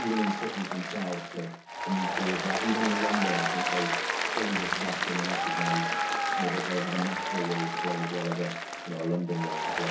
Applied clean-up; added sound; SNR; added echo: none; Applause; -1 dB; reverberation time 0.7 s.